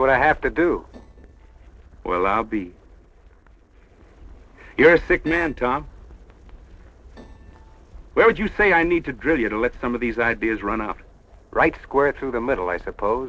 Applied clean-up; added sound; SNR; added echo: neural separator model SepFormer DNS4.